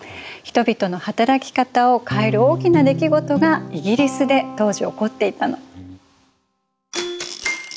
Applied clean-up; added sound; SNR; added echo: none; Guitar; 10 dB; none.